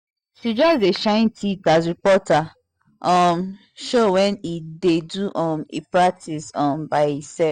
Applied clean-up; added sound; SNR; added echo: neural mask model DeepFilterNet 3.